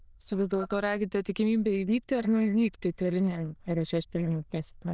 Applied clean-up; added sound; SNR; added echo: neural diffusion model UNIVERSE++.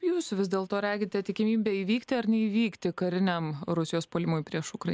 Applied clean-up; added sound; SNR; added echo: none; none; none; none.